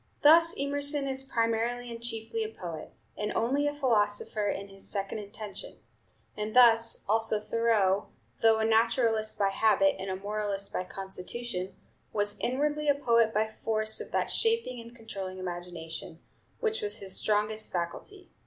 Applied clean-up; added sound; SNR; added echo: none; none; none; none.